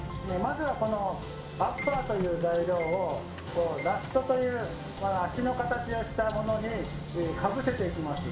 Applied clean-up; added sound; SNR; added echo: none; Printer; 15 dB; reverberation time 0.9 s.